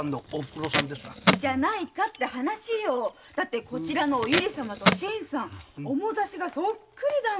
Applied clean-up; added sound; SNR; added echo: none; Packing tape, duct tape; 1 dB; none.